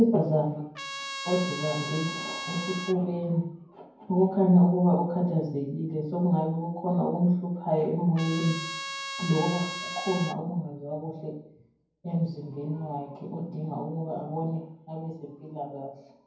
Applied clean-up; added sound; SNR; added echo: none; Trumpet; 9 dB; reverberation time 0.9 s.